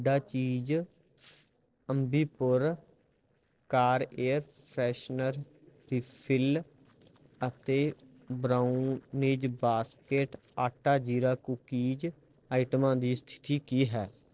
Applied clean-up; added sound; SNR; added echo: neural separator model SepFormer DNS4.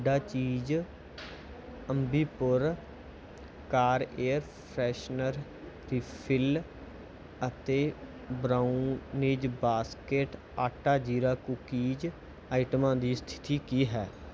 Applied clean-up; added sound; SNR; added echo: none; none; none; none.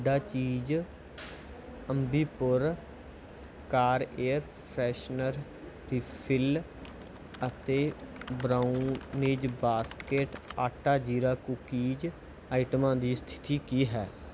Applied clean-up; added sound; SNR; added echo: none; Typing; 18 dB; none.